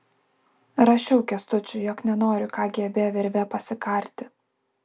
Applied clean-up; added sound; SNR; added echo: none; none; none; none.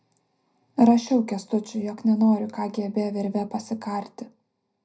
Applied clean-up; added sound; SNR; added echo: none; none; none; reverberation time 0.3 s.